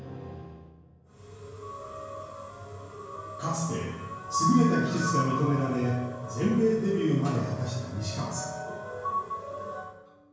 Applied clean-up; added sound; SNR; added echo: none; none; none; reverberation time 1.0 s.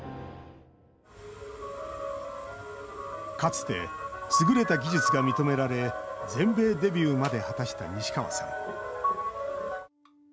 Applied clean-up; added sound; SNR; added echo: none; none; none; none.